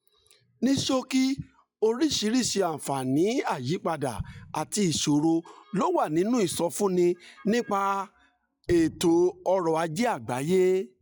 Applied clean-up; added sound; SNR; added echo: classical method log-MMSE.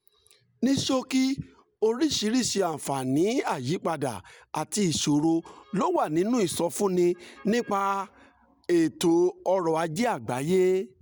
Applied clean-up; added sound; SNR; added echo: none; none; none; none.